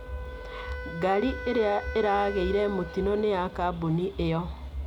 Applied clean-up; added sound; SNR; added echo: none; Wind instrument, woodwind instrument; 13 dB; none.